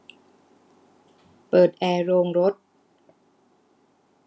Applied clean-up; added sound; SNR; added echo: none; none; none; none.